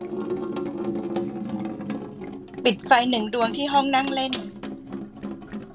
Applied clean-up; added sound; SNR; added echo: none; Sink (filling or washing) / Water tap, faucet; 5 dB; none.